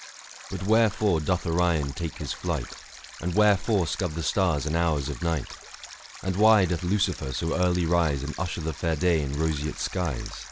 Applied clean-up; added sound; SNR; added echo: none; Stream; 17 dB; none.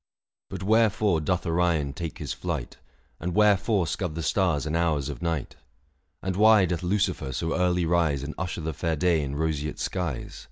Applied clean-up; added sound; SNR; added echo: none; none; none; none.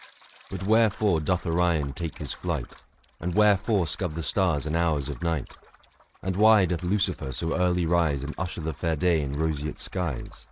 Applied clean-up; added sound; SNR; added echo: neural mask model RNNoise.